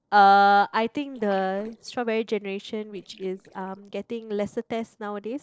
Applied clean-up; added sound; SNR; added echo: neural separator model SepFormer DNS4.